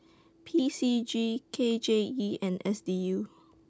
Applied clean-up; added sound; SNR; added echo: none; none; none; none.